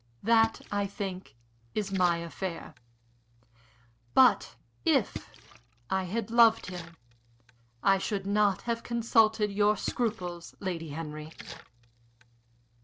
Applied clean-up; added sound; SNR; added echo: none; Splash, splatter; 18 dB; none.